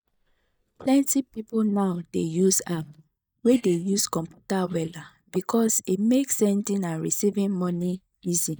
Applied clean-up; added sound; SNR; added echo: neural mask model DeepFilterNet 3.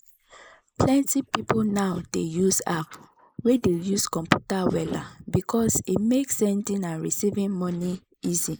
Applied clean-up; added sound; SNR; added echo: neural mask model Resemble Enhance denoiser.